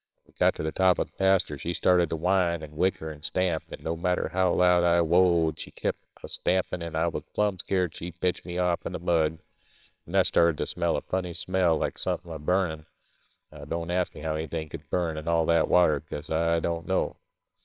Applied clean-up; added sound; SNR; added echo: neural separator model SepFormer WHAMR!.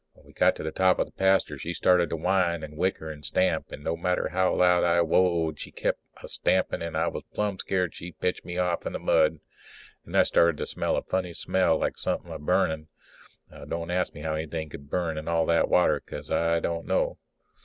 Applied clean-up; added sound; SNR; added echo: none; none; none; none.